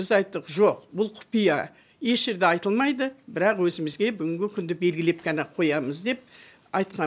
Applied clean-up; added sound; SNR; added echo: none; none; none; none.